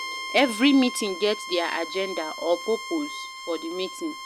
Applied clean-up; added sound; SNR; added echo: none; Bowed string instrument; 10 dB; none.